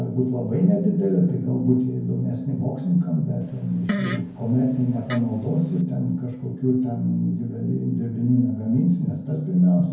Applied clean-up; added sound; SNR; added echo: none; Fart; 11 dB; reverberation time 0.9 s.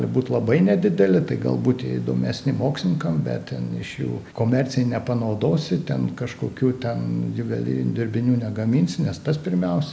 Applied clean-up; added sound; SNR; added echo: none; none; none; none.